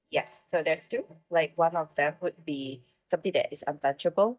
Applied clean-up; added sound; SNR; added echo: neural mask model DeepFilterNet 3.